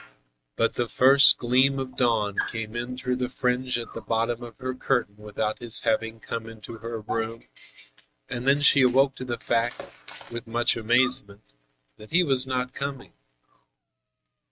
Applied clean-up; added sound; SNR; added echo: neural mask model RNNoise.